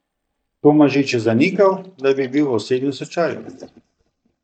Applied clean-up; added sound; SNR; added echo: neural mask model DeepFilterNet 3.